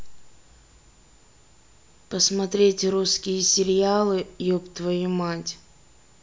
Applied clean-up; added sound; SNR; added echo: none; none; none; none.